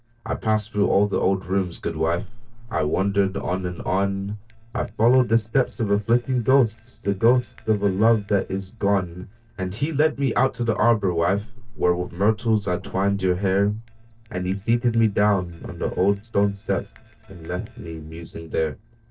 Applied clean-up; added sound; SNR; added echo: neural separator model SepFormer DNS4.